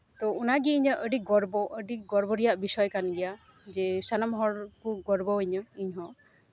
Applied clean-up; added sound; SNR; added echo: none; none; none; none.